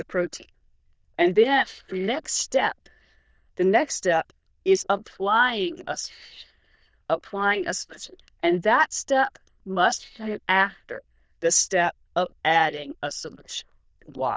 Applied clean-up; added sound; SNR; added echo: neural diffusion model UNIVERSE++.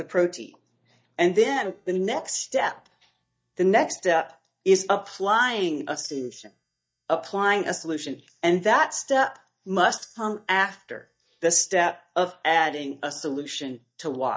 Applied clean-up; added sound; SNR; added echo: neural mask model DeepFilterNet 3.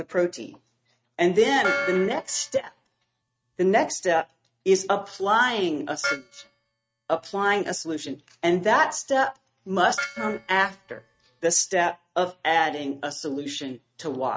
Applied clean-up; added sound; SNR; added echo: neural mask model RNNoise.